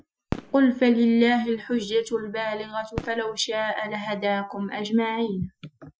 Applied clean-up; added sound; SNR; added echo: classical method Wiener filter.